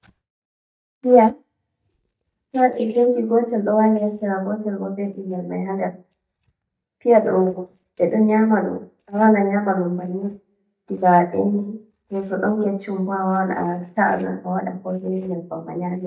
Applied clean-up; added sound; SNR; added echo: neural mask model DeepFilterNet 3.